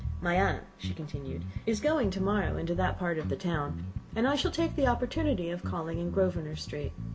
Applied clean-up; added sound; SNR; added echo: none; Bass guitar; 6 dB; reverberation time 1.4 s.